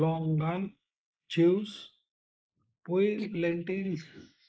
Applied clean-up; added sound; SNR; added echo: neural mask model Resemble Enhance denoiser.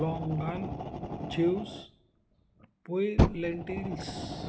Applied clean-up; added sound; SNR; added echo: none; Fire; 0 dB; none.